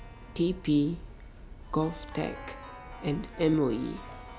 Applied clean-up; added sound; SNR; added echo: none; Keyboard (musical); 13 dB; none.